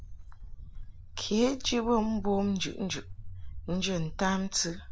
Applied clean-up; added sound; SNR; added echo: none; Walk, footsteps; 8 dB; none.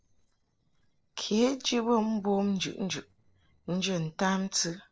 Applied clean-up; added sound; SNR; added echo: neural separator model SepFormer DNS4.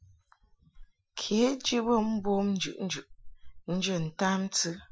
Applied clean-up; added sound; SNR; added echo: classical method Wiener filter.